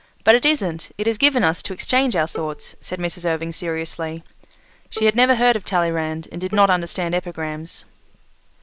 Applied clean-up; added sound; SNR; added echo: none; Bowed string instrument; 18 dB; none.